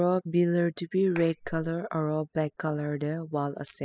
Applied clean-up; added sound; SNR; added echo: classical method spectral subtraction.